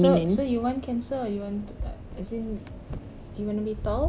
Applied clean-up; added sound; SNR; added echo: none; none; none; none.